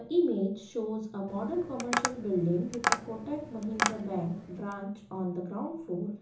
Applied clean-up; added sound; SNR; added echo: none; Tap; 2 dB; reverberation time 0.7 s.